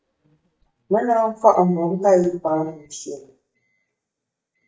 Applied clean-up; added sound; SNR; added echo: neural mask model DeepFilterNet 3.